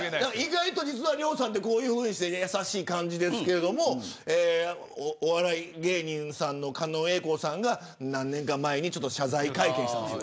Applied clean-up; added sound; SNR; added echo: none; none; none; none.